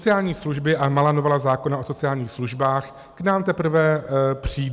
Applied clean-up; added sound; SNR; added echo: none; none; none; none.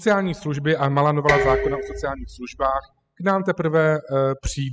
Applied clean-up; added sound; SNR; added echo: classical method spectral subtraction.